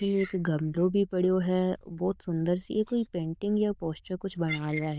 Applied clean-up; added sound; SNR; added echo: neural diffusion model UNIVERSE++.